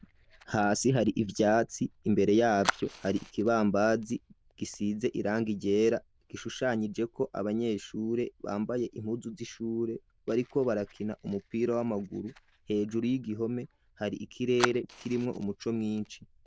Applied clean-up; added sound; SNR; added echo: neural diffusion model UNIVERSE++.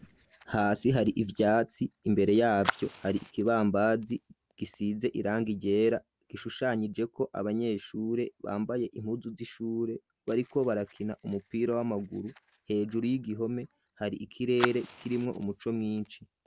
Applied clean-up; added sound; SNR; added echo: none; Fire; 15 dB; none.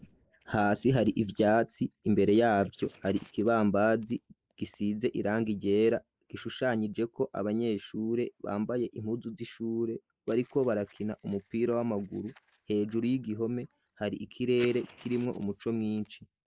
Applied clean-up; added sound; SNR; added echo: neural mask model Resemble Enhance denoiser.